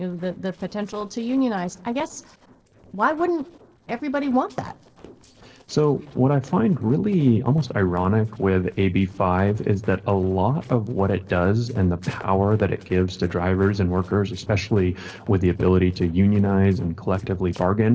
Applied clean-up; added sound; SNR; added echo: neural separator model SepFormer DNS4.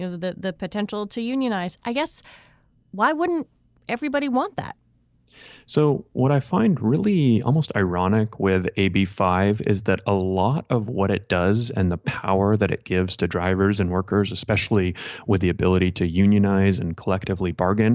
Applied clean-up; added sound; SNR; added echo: none; none; none; none.